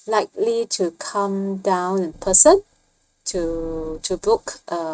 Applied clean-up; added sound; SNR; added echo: neural mask model RNNoise.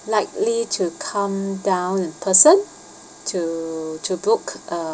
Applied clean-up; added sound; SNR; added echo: none; none; none; none.